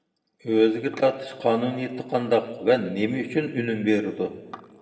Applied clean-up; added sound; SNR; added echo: none; none; none; reverberation time 1.5 s.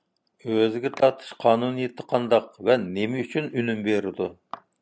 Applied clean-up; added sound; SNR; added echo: none; none; none; none.